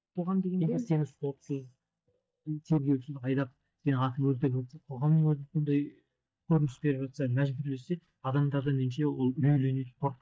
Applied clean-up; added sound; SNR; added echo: neural mask model DeepFilterNet 3.